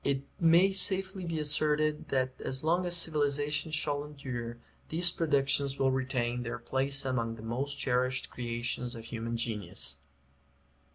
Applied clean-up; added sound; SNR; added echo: none; none; none; none.